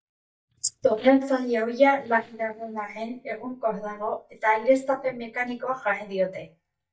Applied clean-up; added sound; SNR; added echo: neural mask model DeepFilterNet 3.